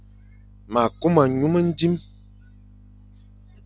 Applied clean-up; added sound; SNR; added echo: none; none; none; none.